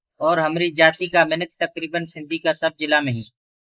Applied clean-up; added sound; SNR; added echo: neural mask model Resemble Enhance denoiser.